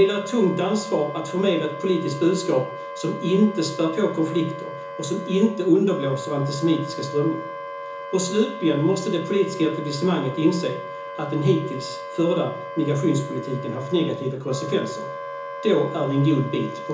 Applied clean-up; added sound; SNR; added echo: none; Wind instrument, woodwind instrument; 10 dB; reverberation time 0.7 s.